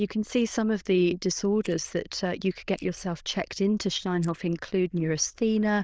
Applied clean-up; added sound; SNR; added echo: neural diffusion model UNIVERSE++.